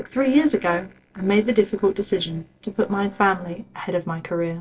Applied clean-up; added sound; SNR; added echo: neural separator model SepFormer DNS4.